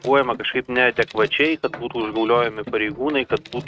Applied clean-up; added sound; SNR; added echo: neural mask model RNNoise.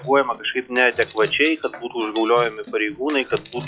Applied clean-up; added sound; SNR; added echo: classical method log-MMSE.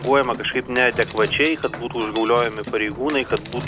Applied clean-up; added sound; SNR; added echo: none; Mechanisms; 12 dB; none.